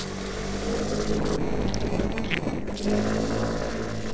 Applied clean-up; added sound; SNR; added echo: neural separator model SepFormer DNS4.